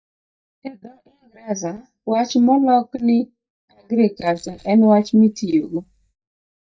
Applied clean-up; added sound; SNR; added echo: neural mask model DeepFilterNet 3.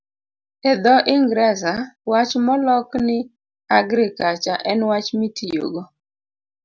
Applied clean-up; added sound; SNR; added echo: none; none; none; none.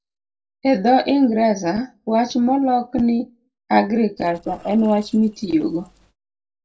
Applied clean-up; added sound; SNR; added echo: neural separator model SepFormer DNS4.